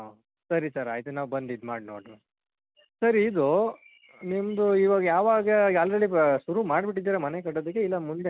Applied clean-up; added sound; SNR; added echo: none; none; none; none.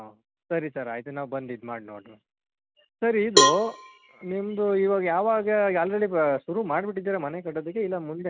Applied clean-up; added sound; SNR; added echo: none; Cowbell; -2 dB; none.